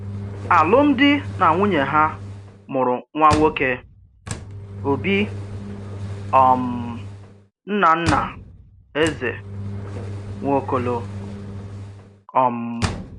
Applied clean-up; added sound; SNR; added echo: none; Engine; 10 dB; none.